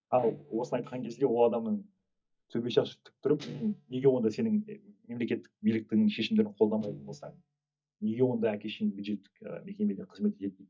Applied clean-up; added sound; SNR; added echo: neural mask model DeepFilterNet 3.